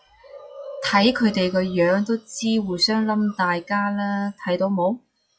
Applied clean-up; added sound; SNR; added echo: classical method log-MMSE.